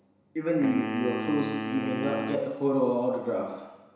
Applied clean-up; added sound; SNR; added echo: none; Wind instrument, woodwind instrument; 7 dB; reverberation time 1.0 s.